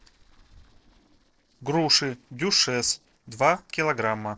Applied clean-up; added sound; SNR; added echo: neural separator model SepFormer DNS4.